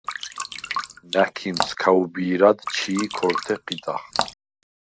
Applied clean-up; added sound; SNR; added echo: none; Drip; 7 dB; none.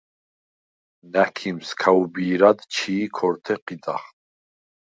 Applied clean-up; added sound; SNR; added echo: none; none; none; none.